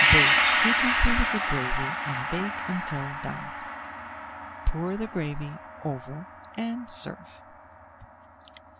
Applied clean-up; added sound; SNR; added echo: none; Gong; -3 dB; none.